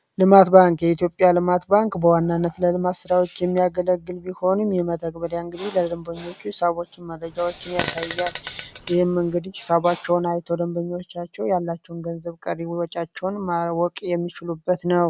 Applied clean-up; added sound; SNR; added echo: none; Fart; 9 dB; none.